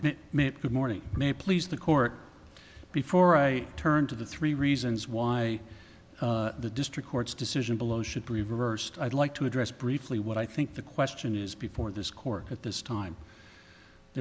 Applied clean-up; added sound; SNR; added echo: none; none; none; none.